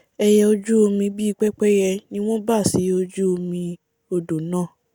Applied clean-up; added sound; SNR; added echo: none; none; none; none.